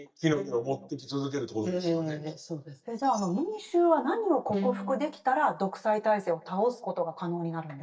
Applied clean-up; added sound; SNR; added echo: neural mask model DeepFilterNet 3.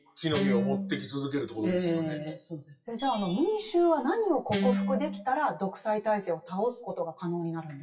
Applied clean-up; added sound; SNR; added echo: classical method WPE with log-MMSE.